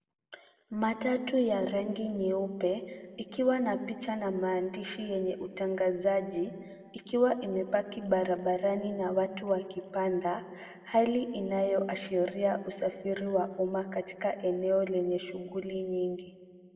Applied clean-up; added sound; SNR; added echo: none; none; none; reverberation time 1.5 s.